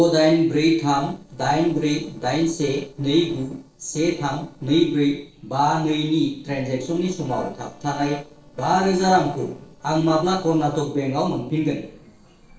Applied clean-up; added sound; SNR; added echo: neural separator model SepFormer DNS4.